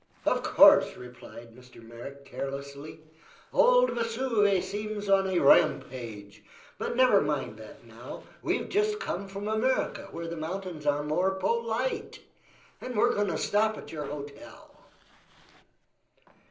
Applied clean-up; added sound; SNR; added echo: neural separator model SepFormer DNS4.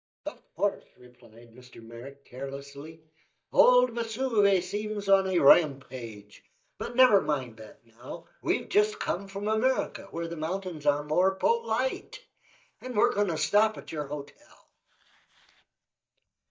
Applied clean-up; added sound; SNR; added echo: neural mask model DeepFilterNet 3.